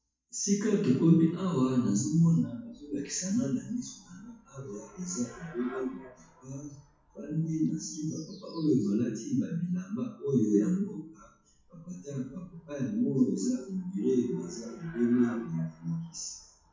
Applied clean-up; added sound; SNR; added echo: classical method WPE with log-MMSE.